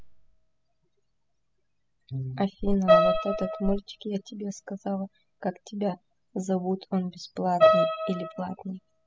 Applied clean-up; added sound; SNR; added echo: classical method spectral subtraction.